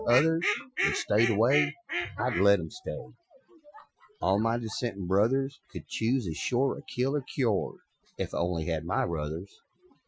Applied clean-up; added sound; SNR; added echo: classical method Wiener filter.